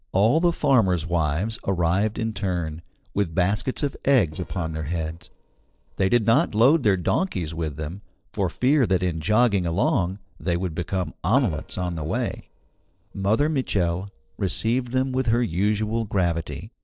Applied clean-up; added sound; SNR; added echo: neural separator model SepFormer DNS4.